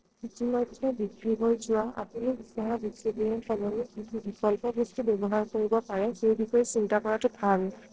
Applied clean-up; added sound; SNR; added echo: neural separator model SepFormer DNS4.